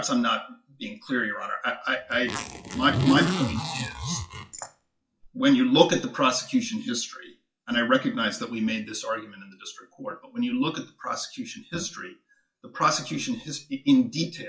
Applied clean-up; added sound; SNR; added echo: classical method WPE with log-MMSE.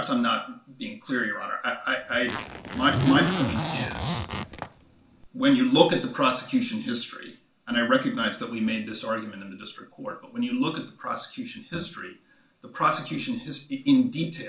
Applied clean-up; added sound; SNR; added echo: none; Zipper (clothing); 3 dB; reverberation time 0.3 s.